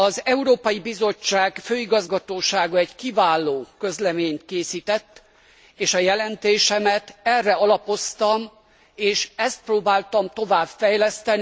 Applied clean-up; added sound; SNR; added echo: none; none; none; none.